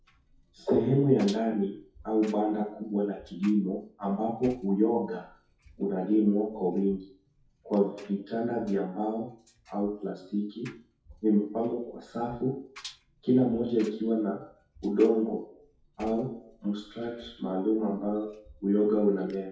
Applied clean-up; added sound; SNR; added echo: classical method WPE with log-MMSE.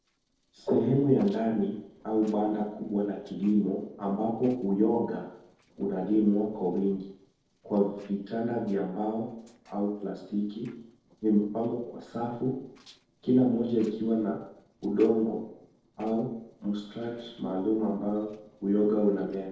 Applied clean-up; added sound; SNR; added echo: neural separator model SepFormer DNS4.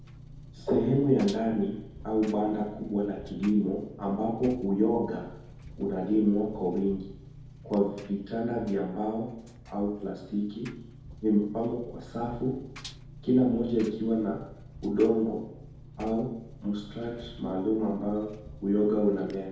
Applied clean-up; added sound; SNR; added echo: none; Engine; 17 dB; reverberation time 2.0 s.